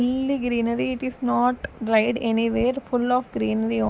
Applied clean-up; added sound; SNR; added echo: none; none; none; none.